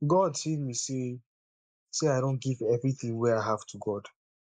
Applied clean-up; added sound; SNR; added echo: neural mask model Resemble Enhance denoiser.